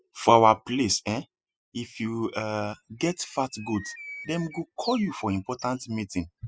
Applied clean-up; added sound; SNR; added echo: classical method spectral subtraction.